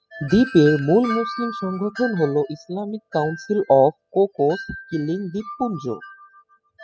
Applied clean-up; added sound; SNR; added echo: classical method spectral subtraction.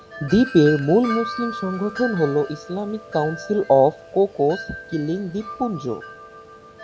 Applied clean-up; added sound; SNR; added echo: none; Wind chime; 13 dB; none.